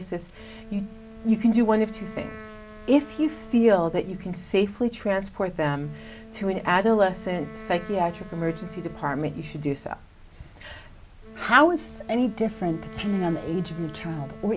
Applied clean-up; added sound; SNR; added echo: none; Wind instrument, woodwind instrument; 18 dB; none.